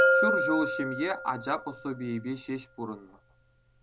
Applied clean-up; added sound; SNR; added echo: none; Bell; -3 dB; none.